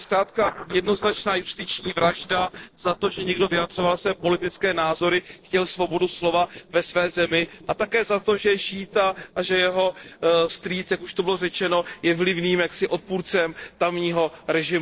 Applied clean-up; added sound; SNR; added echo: neural separator model SepFormer DNS4.